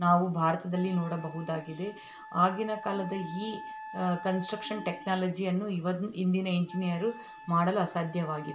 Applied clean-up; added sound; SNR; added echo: none; Wind instrument, woodwind instrument; 16 dB; none.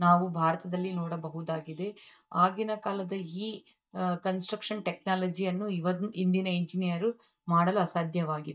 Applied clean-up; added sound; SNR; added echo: neural mask model DeepFilterNet 3.